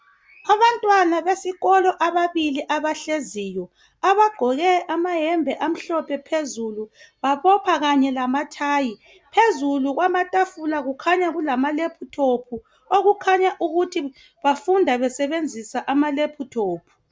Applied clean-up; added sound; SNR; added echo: none; none; none; none.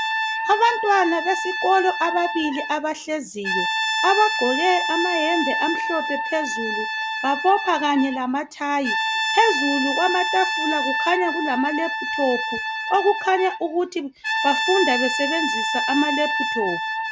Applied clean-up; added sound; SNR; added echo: none; Brass instrument; 2 dB; none.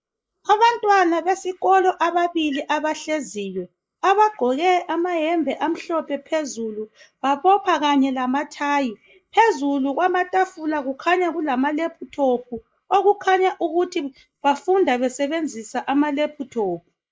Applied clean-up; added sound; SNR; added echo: neural mask model Resemble Enhance denoiser.